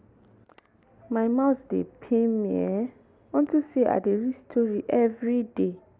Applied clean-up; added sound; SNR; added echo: none; none; none; none.